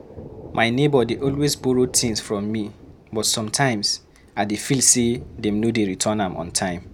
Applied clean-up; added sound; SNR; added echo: none; Thunder; 18 dB; none.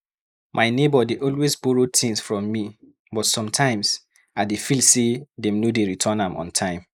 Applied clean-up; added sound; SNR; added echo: neural mask model Resemble Enhance denoiser.